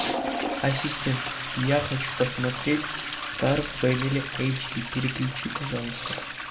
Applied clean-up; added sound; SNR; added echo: none; Toilet flush; 5 dB; reverberation time 1.2 s.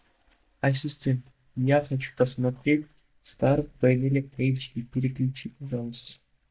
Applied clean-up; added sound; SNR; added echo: neural mask model DeepFilterNet 3.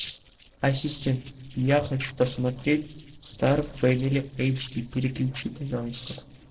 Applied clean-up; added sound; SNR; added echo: neural separator model SepFormer DNS4.